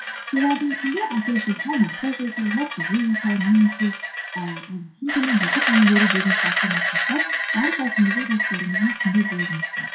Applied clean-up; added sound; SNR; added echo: classical method WPE with log-MMSE.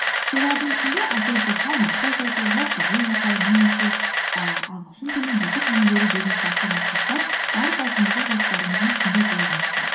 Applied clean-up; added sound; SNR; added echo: none; Camera; -1 dB; reverberation time 0.5 s.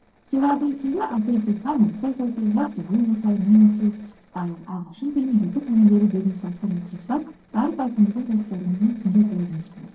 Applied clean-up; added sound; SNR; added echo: neural separator model SepFormer DNS4.